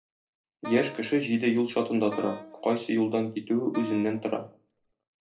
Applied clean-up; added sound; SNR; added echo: none; Wind instrument, woodwind instrument; 16 dB; reverberation time 0.3 s.